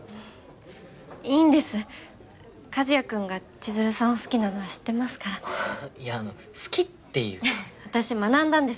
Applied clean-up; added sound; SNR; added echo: none; none; none; none.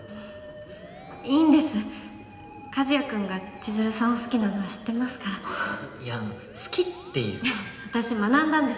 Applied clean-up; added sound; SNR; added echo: none; Musical instrument; 19 dB; reverberation time 3.0 s.